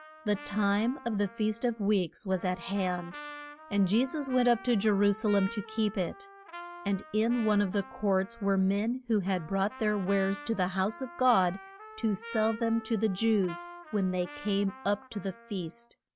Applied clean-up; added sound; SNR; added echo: none; Trumpet; 17 dB; none.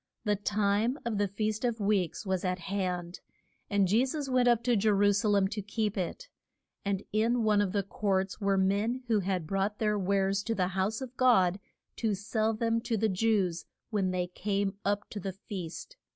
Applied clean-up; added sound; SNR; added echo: none; none; none; none.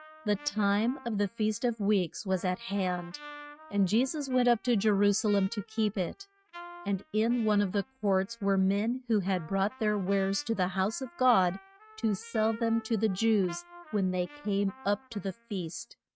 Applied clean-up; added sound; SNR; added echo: neural mask model RNNoise.